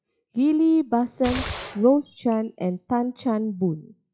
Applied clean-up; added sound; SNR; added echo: classical method log-MMSE.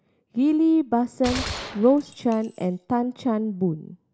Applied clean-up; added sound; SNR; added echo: none; Gunshot, gunfire; 12 dB; none.